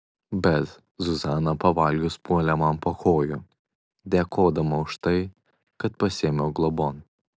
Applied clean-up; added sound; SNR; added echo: none; none; none; none.